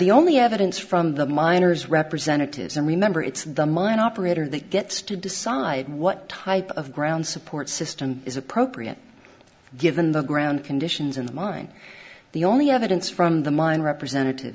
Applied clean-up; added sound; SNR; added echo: none; none; none; none.